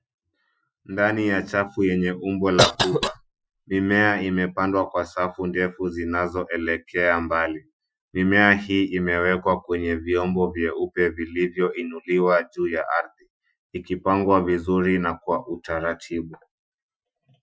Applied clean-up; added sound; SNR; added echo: classical method Wiener filter.